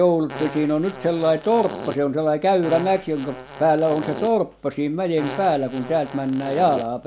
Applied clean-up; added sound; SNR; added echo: none; Fart; 13 dB; none.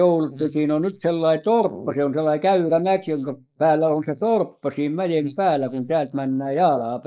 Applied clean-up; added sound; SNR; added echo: neural mask model Resemble Enhance denoiser.